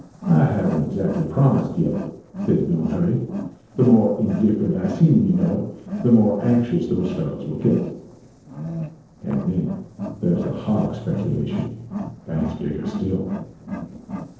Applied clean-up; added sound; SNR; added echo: neural separator model SepFormer DNS4.